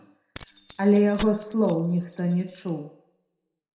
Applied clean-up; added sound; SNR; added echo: none; Keys jangling; 18 dB; reverberation time 0.6 s.